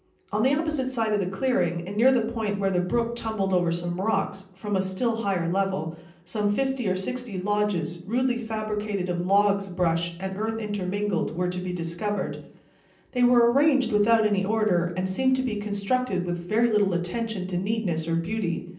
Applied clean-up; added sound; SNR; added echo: none; none; none; reverberation time 0.6 s.